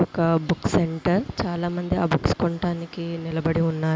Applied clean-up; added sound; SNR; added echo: none; none; none; none.